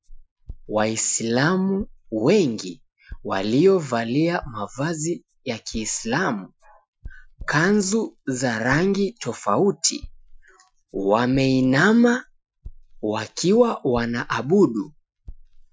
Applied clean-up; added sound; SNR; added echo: classical method Wiener filter.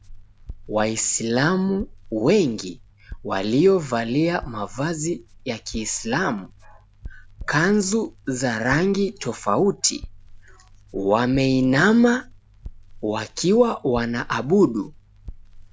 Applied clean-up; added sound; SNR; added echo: none; Crackle; 19 dB; none.